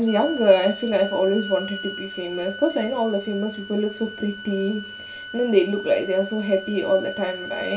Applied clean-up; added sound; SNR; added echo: none; Bowed string instrument; 13 dB; reverberation time 0.2 s.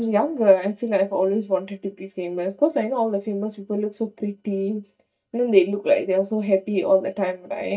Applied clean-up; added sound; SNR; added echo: neural mask model DeepFilterNet 3.